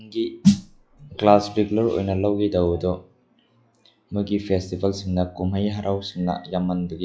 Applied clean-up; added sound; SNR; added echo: classical method log-MMSE.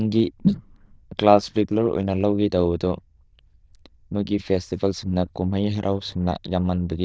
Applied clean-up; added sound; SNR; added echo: neural diffusion model UNIVERSE++.